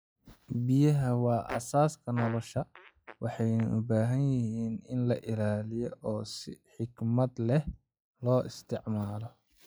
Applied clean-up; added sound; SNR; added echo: classical method log-MMSE.